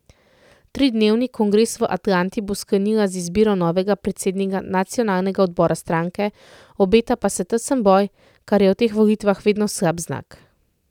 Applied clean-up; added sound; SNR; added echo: none; none; none; none.